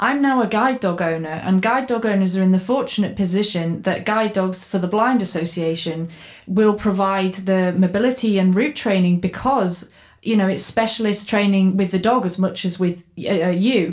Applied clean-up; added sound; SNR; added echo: none; none; none; reverberation time 0.3 s.